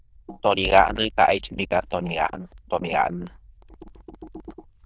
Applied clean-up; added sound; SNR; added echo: neural diffusion model UNIVERSE++.